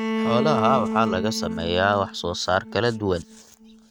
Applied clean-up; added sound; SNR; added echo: neural mask model RNNoise.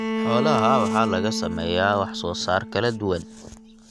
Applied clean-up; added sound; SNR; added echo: none; Bowed string instrument; 4 dB; none.